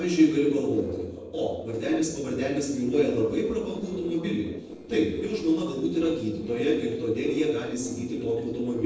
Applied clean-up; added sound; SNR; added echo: neural separator model SepFormer DNS4.